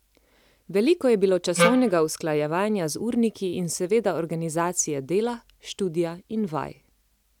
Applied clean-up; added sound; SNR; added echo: none; Wind instrument, woodwind instrument; -2 dB; none.